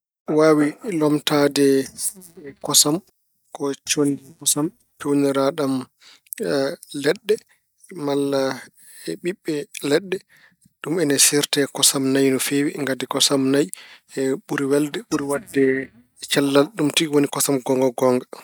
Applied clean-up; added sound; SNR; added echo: neural mask model DeepFilterNet 3.